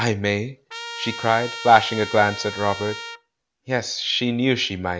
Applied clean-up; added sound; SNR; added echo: none; Trumpet; 11 dB; none.